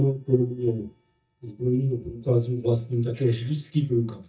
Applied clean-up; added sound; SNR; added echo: neural mask model DeepFilterNet 3.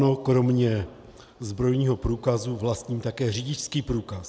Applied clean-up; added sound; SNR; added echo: none; none; none; none.